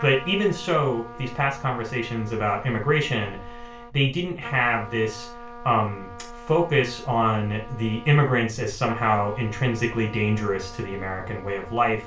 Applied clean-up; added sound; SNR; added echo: none; Trumpet; 16 dB; reverberation time 0.3 s.